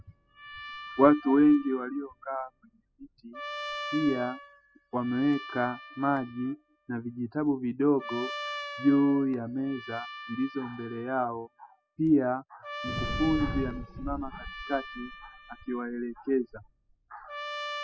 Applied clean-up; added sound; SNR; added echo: classical method spectral subtraction.